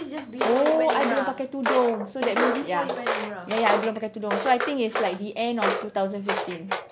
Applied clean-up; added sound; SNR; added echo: none; Walk, footsteps; 3 dB; none.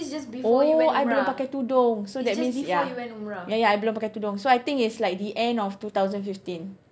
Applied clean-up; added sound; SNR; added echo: none; none; none; none.